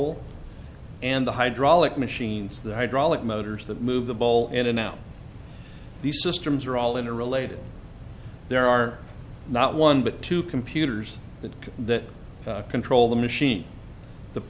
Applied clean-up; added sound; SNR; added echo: none; none; none; none.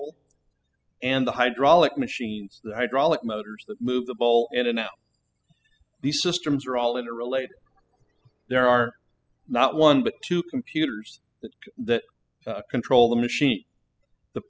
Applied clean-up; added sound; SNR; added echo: classical method spectral subtraction.